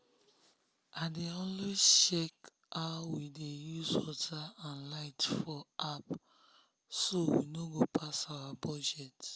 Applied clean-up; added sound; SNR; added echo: none; none; none; none.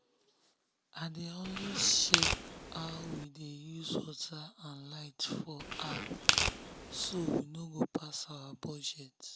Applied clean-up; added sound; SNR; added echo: none; Tearing; -4 dB; none.